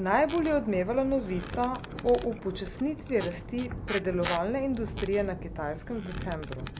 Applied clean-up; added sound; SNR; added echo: none; Thunder + Squeak; 9 dB; none.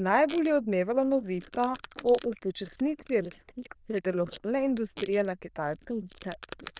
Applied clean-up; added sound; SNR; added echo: neural diffusion model UNIVERSE++.